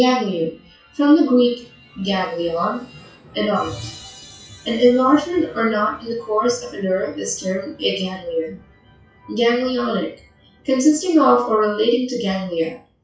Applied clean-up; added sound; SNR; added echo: classical method WPE with log-MMSE.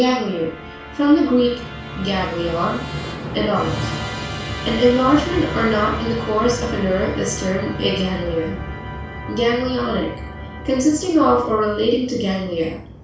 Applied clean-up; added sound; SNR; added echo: none; Musical instrument; 9 dB; reverberation time 0.4 s.